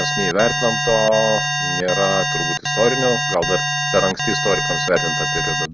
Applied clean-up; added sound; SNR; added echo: none; Alarm; 1 dB; none.